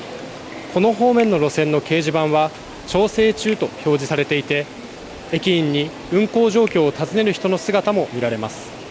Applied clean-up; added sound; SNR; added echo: none; Finger snapping + Rain; 20 dB; none.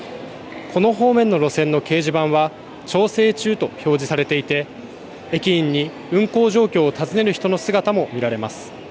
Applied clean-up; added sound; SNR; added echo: none; none; none; none.